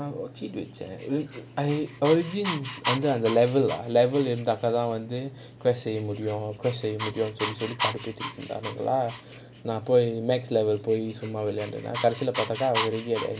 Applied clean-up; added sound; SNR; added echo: none; Dog; 11 dB; none.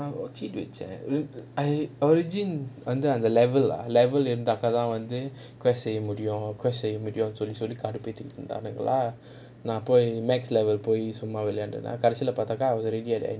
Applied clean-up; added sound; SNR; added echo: none; none; none; none.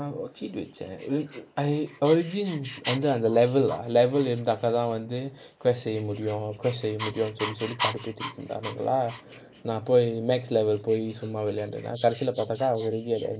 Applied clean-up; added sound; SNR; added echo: neural mask model Resemble Enhance denoiser.